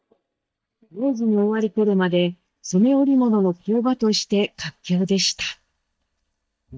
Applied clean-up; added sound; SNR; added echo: neural mask model DeepFilterNet 3.